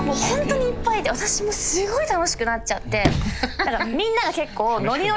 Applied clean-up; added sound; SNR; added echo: none; Sliding door + Strum; 7 dB; none.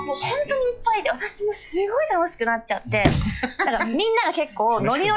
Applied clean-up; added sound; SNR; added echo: classical method log-MMSE.